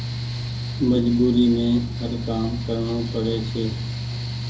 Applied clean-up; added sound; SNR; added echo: none; Mechanical fan; 5 dB; reverberation time 0.2 s.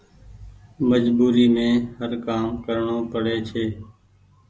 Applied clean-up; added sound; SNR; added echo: none; none; none; none.